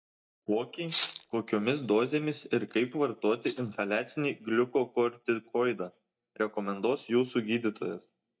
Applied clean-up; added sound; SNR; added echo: neural mask model DeepFilterNet 3.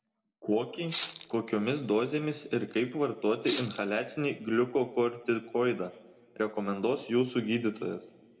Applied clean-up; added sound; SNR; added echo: none; Rattle (instrument); 9 dB; reverberation time 1.3 s.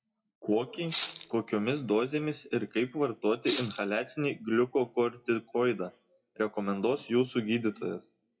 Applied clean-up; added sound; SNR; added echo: classical method WPE with log-MMSE.